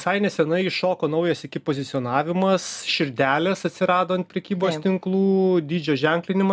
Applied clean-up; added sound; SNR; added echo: none; none; none; none.